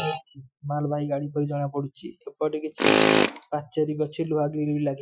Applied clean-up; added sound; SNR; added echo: classical method Wiener filter.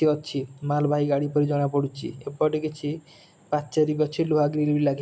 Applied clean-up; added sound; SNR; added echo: none; none; none; none.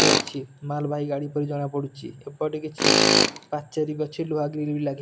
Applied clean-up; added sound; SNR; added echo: none; Tools; -2 dB; none.